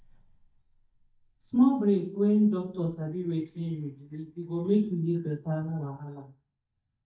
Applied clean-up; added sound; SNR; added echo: neural mask model DeepFilterNet 3.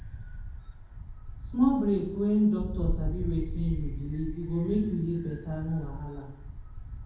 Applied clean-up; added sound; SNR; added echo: none; Wind; 5 dB; reverberation time 0.9 s.